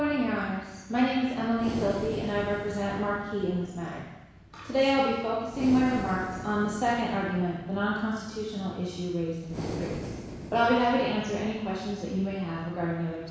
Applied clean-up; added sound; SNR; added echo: none; Breathing; 13 dB; reverberation time 1.1 s.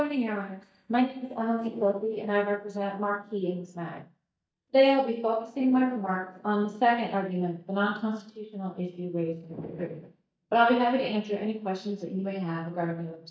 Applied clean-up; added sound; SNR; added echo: neural mask model DeepFilterNet 3.